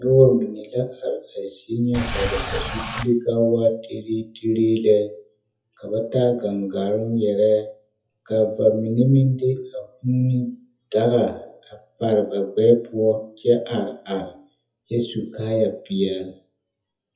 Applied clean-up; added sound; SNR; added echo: classical method WPE with log-MMSE.